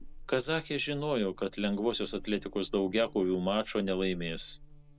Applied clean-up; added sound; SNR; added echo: none; Buzz; 16 dB; none.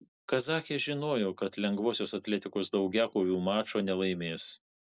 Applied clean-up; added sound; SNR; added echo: none; none; none; none.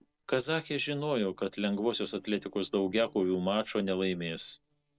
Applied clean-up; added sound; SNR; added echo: neural separator model SepFormer DNS4.